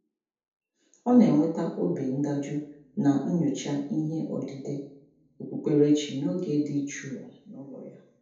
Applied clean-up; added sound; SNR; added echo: none; none; none; reverberation time 0.7 s.